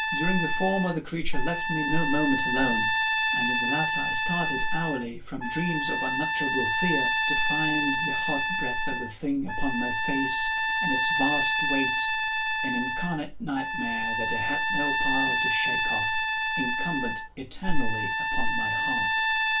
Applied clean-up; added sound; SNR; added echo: none; Trumpet; -2 dB; reverberation time 0.2 s.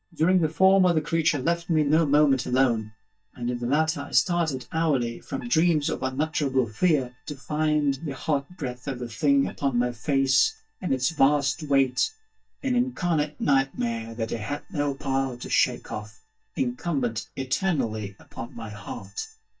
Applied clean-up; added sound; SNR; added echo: neural mask model DeepFilterNet 3.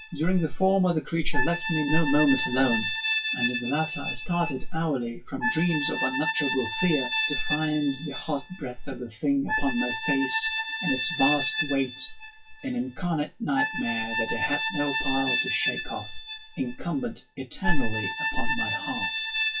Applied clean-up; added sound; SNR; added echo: classical method WPE with log-MMSE.